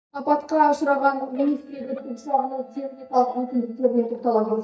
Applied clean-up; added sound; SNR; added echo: neural mask model DeepFilterNet 3.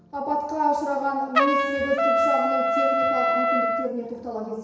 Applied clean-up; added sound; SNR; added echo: none; Trumpet; -3 dB; reverberation time 1.0 s.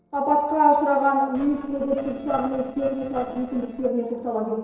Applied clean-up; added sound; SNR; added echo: neural separator model SepFormer DNS4.